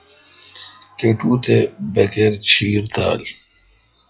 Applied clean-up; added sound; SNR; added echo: classical method WPE with log-MMSE.